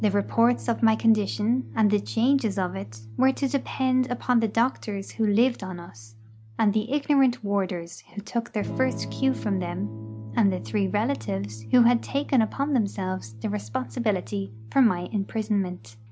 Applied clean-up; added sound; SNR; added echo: none; Electric guitar / Strum; 14 dB; none.